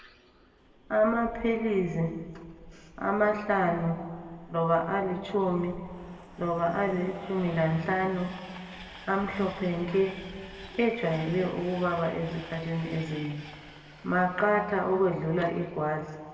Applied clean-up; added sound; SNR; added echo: none; Train; 19 dB; reverberation time 1.6 s.